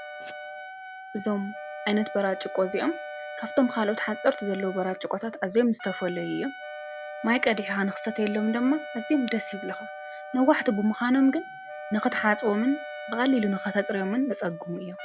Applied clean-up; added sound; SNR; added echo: none; Trumpet + Wind instrument, woodwind instrument; 11 dB; none.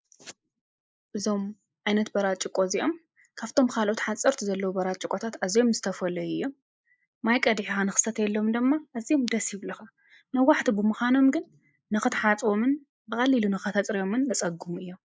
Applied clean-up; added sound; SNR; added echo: neural mask model Resemble Enhance denoiser.